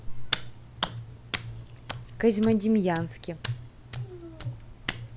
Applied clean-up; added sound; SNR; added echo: none; Hands; 7 dB; none.